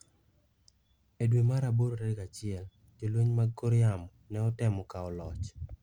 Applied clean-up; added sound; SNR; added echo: none; none; none; none.